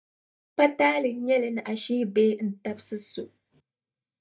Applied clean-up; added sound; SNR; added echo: neural mask model DeepFilterNet 3.